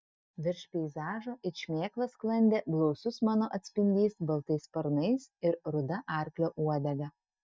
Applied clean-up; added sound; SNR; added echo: neural mask model DeepFilterNet 3.